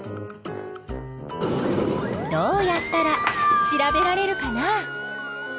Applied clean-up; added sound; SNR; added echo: none; Sliding door; -1 dB; none.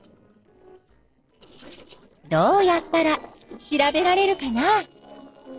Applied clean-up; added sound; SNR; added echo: neural separator model SepFormer DNS4.